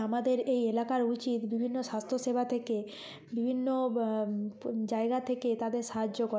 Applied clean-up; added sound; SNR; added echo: none; none; none; none.